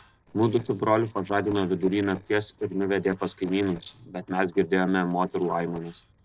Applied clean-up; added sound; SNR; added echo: neural separator model SepFormer DNS4.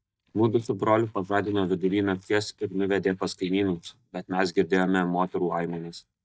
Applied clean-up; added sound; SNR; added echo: neural mask model DeepFilterNet 3.